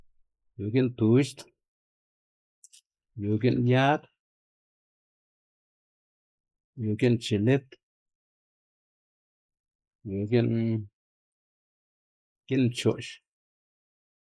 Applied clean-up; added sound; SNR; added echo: neural mask model Resemble Enhance denoiser.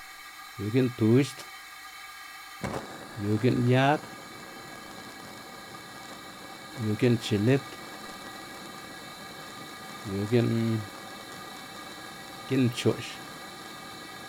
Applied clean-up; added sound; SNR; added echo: none; Hiss / Fire; 12 dB; none.